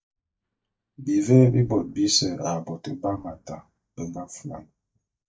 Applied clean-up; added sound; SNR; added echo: neural mask model DeepFilterNet 3.